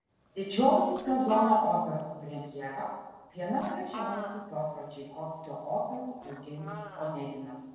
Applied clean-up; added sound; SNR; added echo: neural separator model SepFormer DNS4.